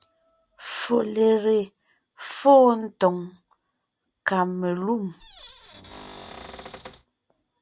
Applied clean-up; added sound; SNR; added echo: none; Cupboard open or close / Door; 19 dB; none.